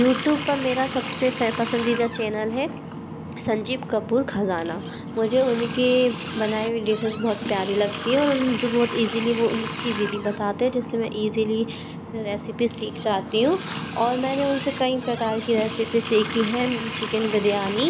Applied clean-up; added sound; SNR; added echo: none; Water tap, faucet; 8 dB; none.